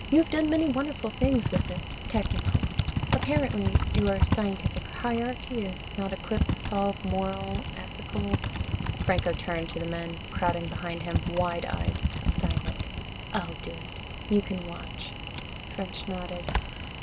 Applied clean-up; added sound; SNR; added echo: none; Typing; -1 dB; none.